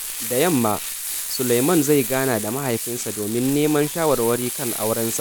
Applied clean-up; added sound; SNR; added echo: none; Frying (food); 7 dB; none.